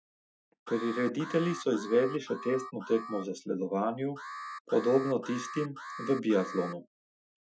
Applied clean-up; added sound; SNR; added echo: classical method Wiener filter.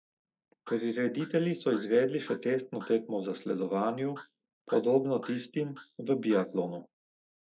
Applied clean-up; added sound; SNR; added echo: neural mask model Resemble Enhance denoiser.